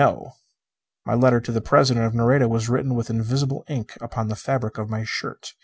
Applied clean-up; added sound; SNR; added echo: none; none; none; none.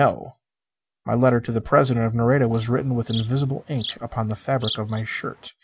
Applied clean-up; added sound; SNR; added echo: none; Insect; 14 dB; none.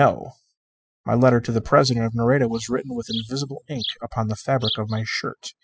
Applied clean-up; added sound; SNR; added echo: classical method spectral subtraction.